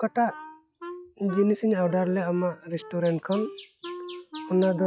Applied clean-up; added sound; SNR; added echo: classical method log-MMSE.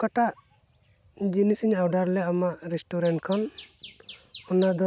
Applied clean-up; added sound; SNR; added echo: none; none; none; none.